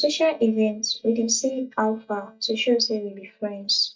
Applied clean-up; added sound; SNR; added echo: neural mask model DeepFilterNet 3.